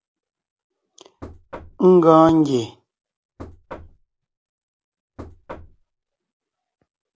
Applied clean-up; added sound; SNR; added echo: none; Knock; 19 dB; none.